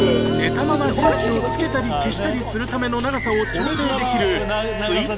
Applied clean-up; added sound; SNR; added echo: none; Piano; 4 dB; none.